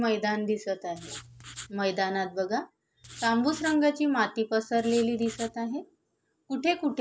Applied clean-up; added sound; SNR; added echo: none; Writing; 16 dB; none.